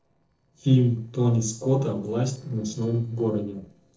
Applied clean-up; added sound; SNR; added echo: neural separator model SepFormer DNS4.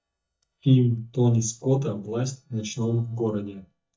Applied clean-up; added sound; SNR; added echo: neural mask model DeepFilterNet 3.